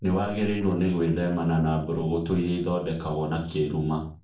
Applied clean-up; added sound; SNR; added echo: neural separator model SepFormer DNS4.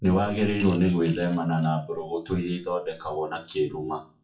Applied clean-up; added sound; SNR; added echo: classical method WPE with log-MMSE.